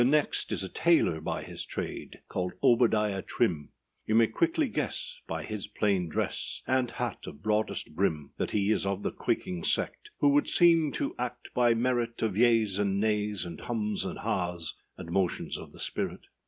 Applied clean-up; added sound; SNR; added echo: none; none; none; none.